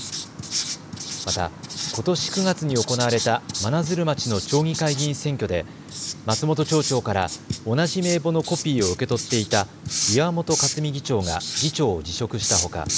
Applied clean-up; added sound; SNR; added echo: none; Writing; 5 dB; none.